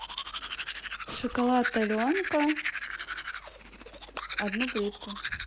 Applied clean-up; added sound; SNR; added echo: none; Domestic sounds, home sounds; 5 dB; none.